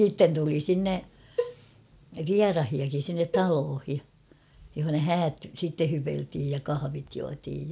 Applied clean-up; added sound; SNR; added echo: none; Cowbell; 9 dB; none.